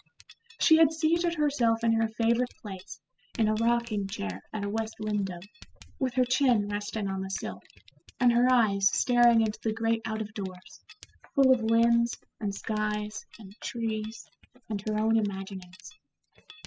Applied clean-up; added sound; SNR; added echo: classical method spectral subtraction.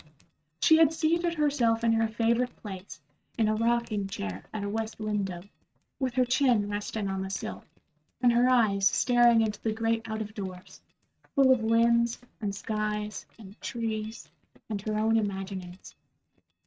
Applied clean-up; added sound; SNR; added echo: neural mask model RNNoise.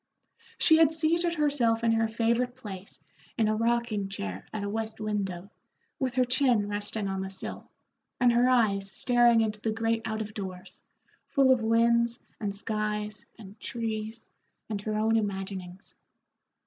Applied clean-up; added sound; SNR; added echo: none; none; none; none.